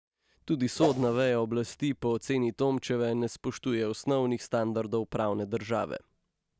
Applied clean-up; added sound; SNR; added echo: none; Whoosh, swoosh, swish; 3 dB; none.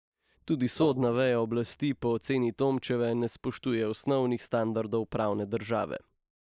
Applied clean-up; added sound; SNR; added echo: neural mask model Resemble Enhance denoiser.